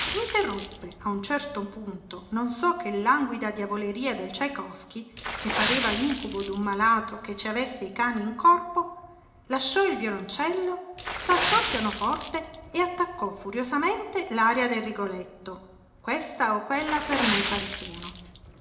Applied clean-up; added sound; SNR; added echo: none; Water / Splash, splatter; 8 dB; reverberation time 0.8 s.